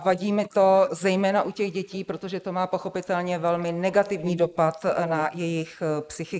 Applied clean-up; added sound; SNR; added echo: neural mask model Resemble Enhance denoiser.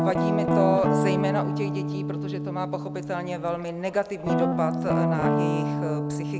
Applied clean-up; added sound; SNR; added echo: none; Guitar; -3 dB; none.